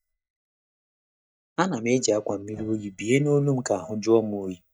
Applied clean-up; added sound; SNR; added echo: neural mask model DeepFilterNet 3.